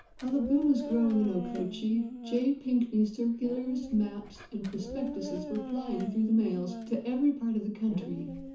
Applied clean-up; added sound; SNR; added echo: none; Dog; 11 dB; reverberation time 0.9 s.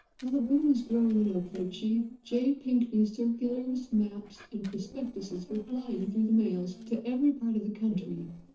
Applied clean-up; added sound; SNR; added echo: neural separator model SepFormer DNS4.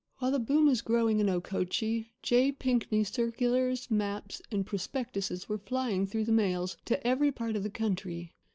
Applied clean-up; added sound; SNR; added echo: none; none; none; none.